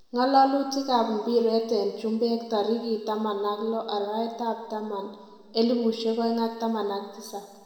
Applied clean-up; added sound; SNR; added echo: none; none; none; reverberation time 2.0 s.